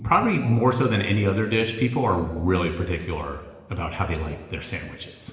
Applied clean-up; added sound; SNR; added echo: none; none; none; reverberation time 1.3 s.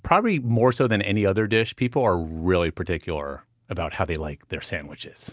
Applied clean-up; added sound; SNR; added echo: none; none; none; none.